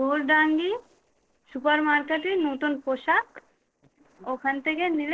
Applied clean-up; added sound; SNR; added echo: neural separator model SepFormer DNS4.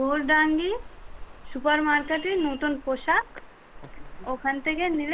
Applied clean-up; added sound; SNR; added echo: none; Water; 14 dB; none.